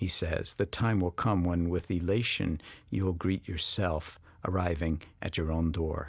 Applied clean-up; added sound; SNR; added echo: none; none; none; none.